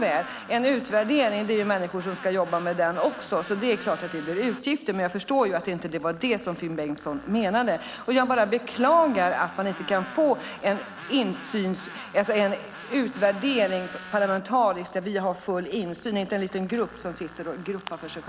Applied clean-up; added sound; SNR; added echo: none; Tools; 17 dB; none.